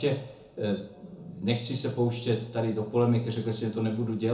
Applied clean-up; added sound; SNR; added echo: none; none; none; reverberation time 0.5 s.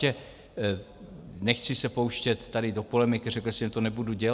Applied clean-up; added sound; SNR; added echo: none; none; none; none.